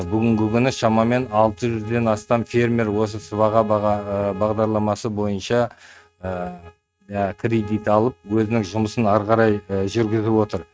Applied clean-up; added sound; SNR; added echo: neural mask model RNNoise.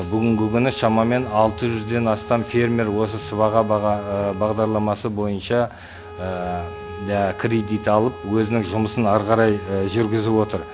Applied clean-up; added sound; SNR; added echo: none; Bowed string instrument; 15 dB; none.